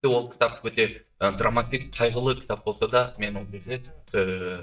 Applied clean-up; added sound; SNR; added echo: neural mask model DeepFilterNet 3.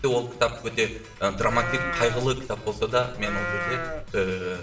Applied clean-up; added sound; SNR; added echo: none; Livestock, farm animals, working animals; 5 dB; reverberation time 0.9 s.